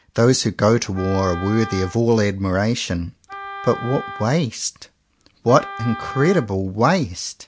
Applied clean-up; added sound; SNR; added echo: none; Wind instrument, woodwind instrument; 15 dB; none.